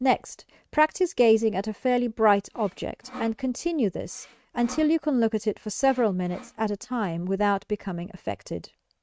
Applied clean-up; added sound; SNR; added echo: neural mask model RNNoise.